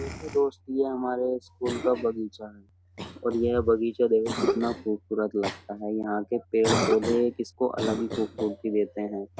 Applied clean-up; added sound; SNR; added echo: none; Cough; 8 dB; none.